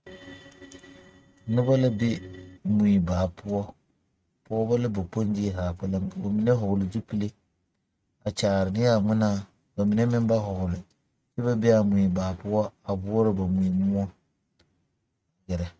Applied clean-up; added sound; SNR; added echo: neural mask model RNNoise.